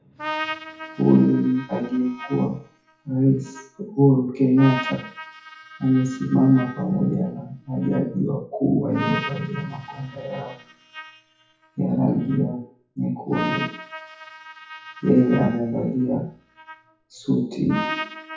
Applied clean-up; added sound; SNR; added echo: classical method WPE with log-MMSE.